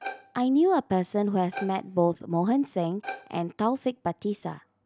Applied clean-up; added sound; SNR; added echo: none; Bowed string instrument; 16 dB; none.